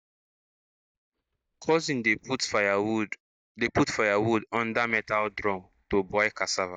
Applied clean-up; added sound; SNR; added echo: neural mask model DeepFilterNet 3.